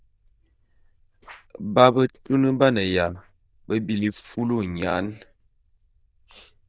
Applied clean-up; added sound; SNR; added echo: neural diffusion model UNIVERSE++.